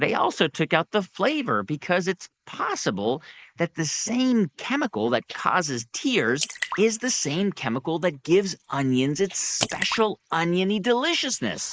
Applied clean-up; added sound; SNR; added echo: neural mask model Resemble Enhance denoiser.